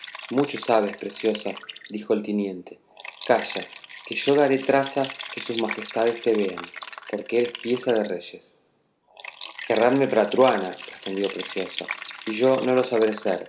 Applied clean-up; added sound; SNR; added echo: none; Liquid; 14 dB; none.